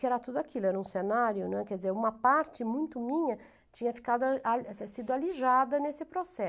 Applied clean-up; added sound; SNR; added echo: none; none; none; none.